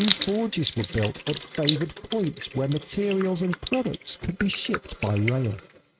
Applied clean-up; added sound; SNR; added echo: neural mask model RNNoise.